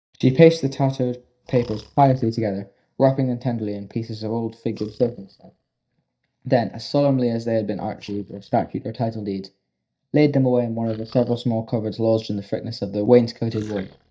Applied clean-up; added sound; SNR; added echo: neural mask model DeepFilterNet 3.